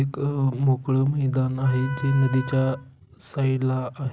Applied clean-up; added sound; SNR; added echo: none; Wind instrument, woodwind instrument; 17 dB; none.